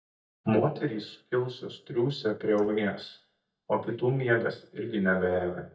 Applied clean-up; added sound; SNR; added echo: neural mask model DeepFilterNet 3.